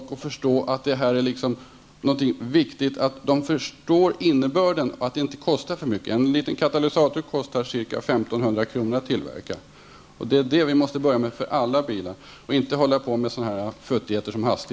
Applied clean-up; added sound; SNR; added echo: none; none; none; none.